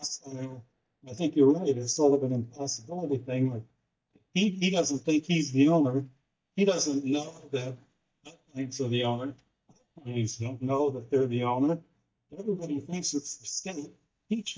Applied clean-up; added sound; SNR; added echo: neural mask model DeepFilterNet 3.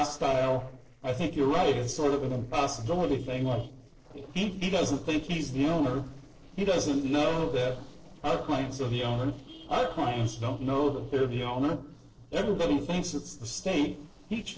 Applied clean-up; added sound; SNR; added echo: neural separator model SepFormer DNS4.